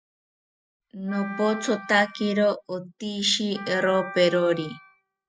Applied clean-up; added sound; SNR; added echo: classical method spectral subtraction.